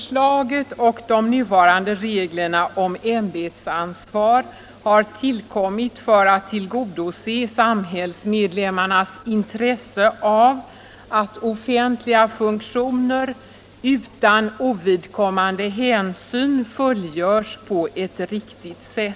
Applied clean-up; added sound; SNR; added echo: none; none; none; none.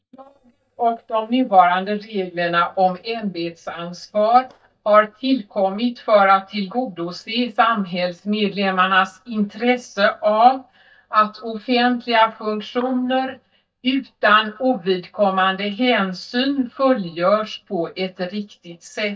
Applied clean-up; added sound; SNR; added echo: neural mask model DeepFilterNet 3.